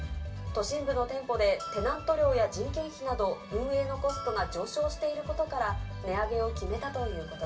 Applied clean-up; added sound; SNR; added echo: none; Bell; 14 dB; reverberation time 0.2 s.